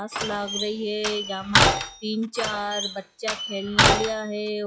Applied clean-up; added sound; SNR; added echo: classical method log-MMSE.